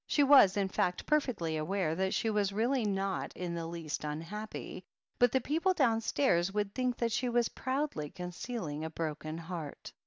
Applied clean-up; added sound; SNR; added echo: none; none; none; none.